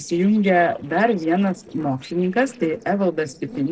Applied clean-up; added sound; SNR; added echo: neural separator model SepFormer DNS4.